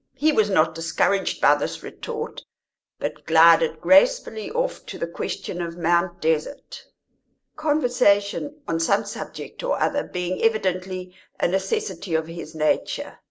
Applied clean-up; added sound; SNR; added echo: none; none; none; none.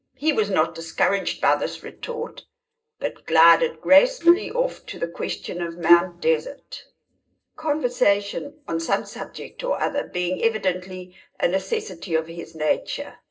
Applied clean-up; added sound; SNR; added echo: none; Wind instrument, woodwind instrument; -3 dB; reverberation time 0.2 s.